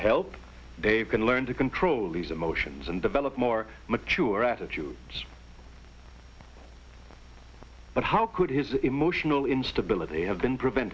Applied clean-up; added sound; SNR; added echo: none; none; none; none.